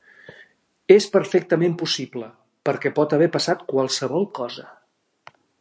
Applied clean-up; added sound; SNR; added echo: none; none; none; none.